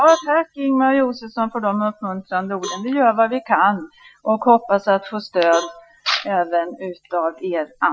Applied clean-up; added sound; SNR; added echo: classical method Wiener filter.